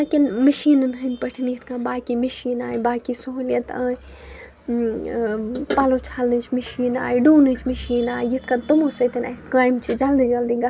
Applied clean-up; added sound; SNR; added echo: none; none; none; none.